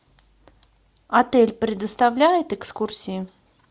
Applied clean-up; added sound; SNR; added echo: none; none; none; none.